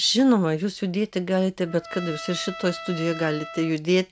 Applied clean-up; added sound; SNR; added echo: none; Trumpet; 16 dB; none.